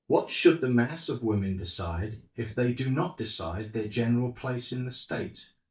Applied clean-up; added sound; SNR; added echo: neural mask model DeepFilterNet 3.